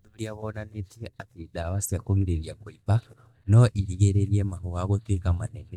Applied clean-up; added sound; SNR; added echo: neural mask model DeepFilterNet 3.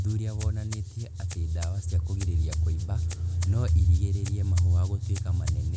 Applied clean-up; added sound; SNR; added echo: none; Rattle (instrument); 13 dB; none.